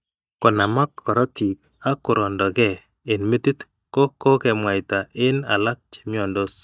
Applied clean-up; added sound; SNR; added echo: neural mask model DeepFilterNet 3.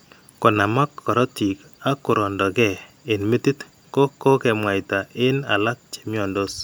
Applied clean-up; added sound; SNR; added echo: none; none; none; none.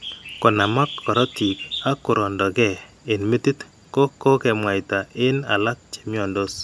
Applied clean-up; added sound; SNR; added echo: none; Bird; 16 dB; none.